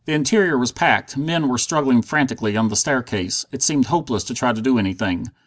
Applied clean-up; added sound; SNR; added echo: none; none; none; none.